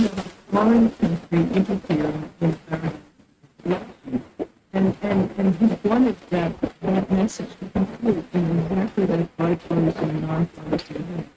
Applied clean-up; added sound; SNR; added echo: neural mask model RNNoise.